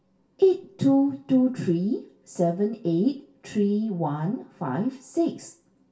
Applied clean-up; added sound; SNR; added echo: none; none; none; reverberation time 0.2 s.